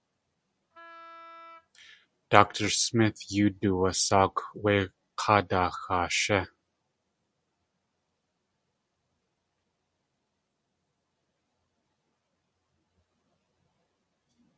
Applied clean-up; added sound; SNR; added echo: none; Wind instrument, woodwind instrument; 19 dB; none.